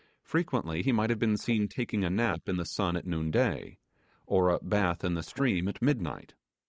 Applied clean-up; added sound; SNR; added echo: neural mask model Resemble Enhance denoiser.